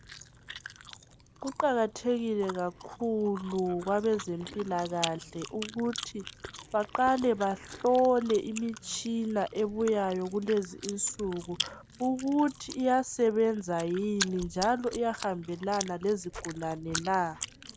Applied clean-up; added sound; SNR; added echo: none; Chewing, mastication; 13 dB; none.